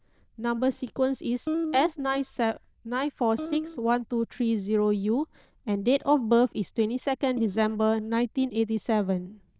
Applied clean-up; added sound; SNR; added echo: neural diffusion model UNIVERSE++.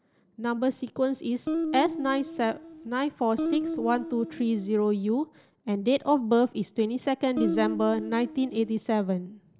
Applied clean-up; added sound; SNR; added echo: none; Guitar; 6 dB; none.